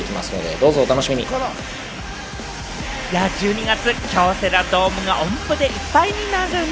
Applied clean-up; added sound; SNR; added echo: none; none; none; none.